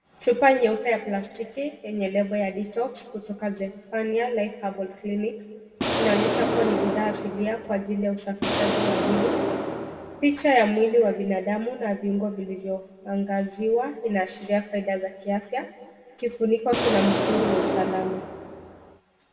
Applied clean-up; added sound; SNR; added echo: none; Explosion; 1 dB; reverberation time 1.4 s.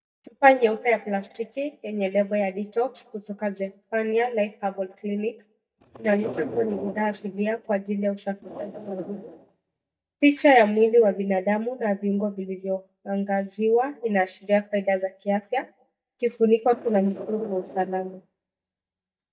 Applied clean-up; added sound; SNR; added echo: neural mask model DeepFilterNet 3.